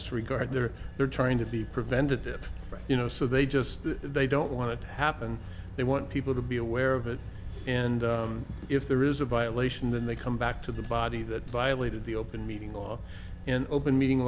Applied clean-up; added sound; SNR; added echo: none; Bell / Train; 11 dB; none.